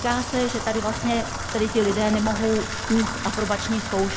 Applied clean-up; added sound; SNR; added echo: none; Bathtub (filling or washing) / Water tap, faucet; 6 dB; none.